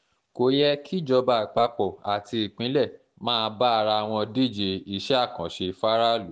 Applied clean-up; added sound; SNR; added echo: none; none; none; none.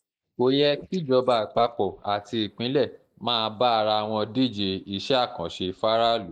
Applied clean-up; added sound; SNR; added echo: neural mask model Resemble Enhance denoiser.